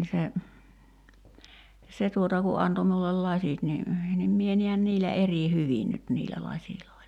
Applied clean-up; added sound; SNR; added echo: none; none; none; none.